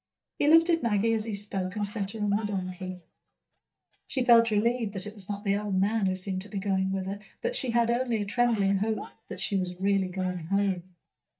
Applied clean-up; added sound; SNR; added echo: neural mask model DeepFilterNet 3.